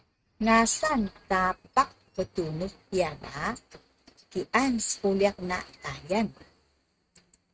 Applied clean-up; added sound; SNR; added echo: neural mask model RNNoise.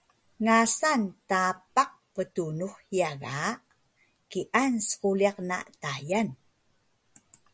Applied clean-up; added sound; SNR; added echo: none; none; none; none.